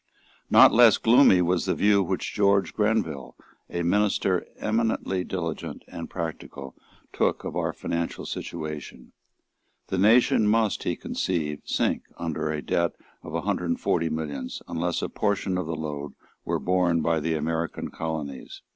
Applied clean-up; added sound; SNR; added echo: none; none; none; none.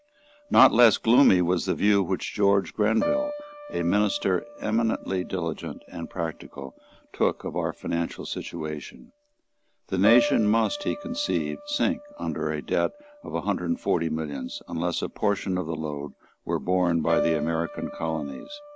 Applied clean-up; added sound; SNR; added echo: none; Piano; 12 dB; none.